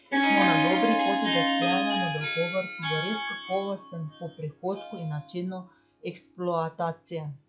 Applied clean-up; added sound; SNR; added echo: classical method log-MMSE.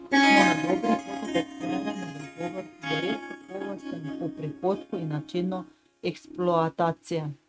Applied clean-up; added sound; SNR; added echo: neural mask model RNNoise.